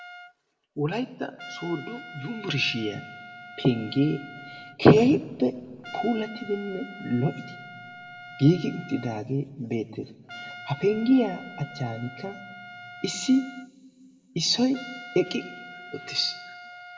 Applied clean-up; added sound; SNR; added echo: none; Trumpet; 16 dB; reverberation time 0.9 s.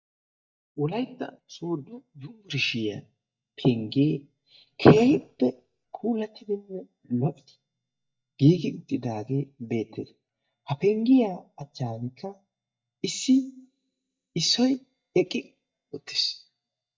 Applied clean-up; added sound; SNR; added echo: neural mask model DeepFilterNet 3.